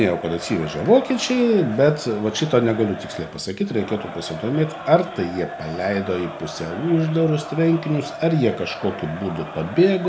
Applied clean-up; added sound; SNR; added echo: none; Crowd; 13 dB; none.